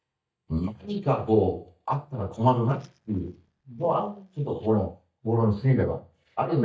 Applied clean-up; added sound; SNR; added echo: neural mask model DeepFilterNet 3.